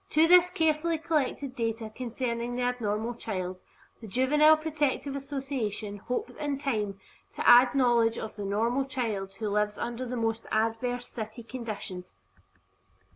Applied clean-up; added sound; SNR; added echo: none; none; none; none.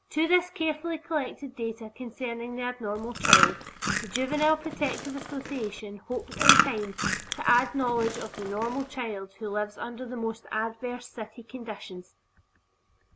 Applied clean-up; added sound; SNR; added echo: none; Chewing, mastication; -3 dB; none.